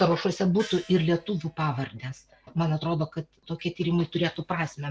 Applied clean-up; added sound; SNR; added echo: none; Gong; 18 dB; none.